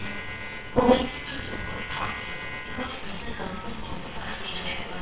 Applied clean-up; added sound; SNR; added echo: neural separator model SepFormer WHAMR!.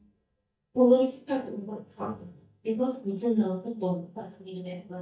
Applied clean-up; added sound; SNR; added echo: neural mask model DeepFilterNet 3.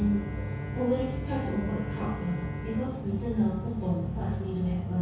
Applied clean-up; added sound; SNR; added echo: none; Bowed string instrument; 13 dB; reverberation time 0.6 s.